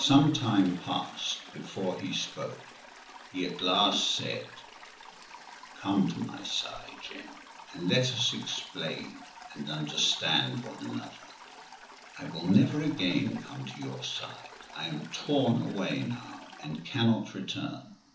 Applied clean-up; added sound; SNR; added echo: none; Toilet flush; 17 dB; reverberation time 0.7 s.